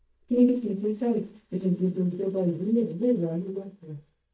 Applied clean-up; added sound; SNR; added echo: neural mask model DeepFilterNet 3.